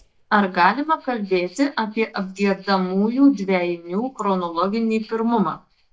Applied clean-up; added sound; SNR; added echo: neural mask model DeepFilterNet 3.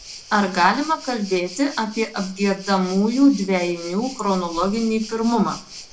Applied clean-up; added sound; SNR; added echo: none; Waves, surf; 17 dB; reverberation time 0.2 s.